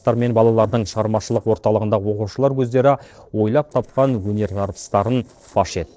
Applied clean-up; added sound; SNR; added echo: neural separator model SepFormer DNS4.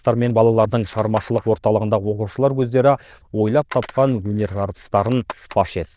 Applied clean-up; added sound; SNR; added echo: neural diffusion model UNIVERSE++.